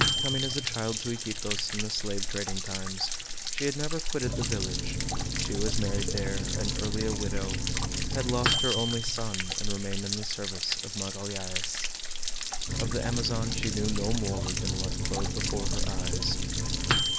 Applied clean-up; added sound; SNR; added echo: none; Stream / Trickle, dribble / Splash, splatter + Microwave oven; -5 dB; none.